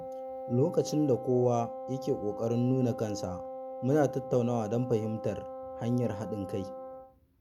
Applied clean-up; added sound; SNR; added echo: none; Wind instrument, woodwind instrument; 10 dB; none.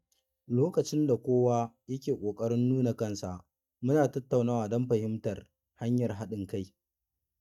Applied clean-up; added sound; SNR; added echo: neural mask model DeepFilterNet 3.